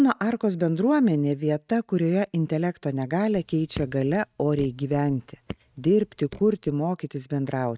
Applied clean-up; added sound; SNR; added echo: neural mask model RNNoise.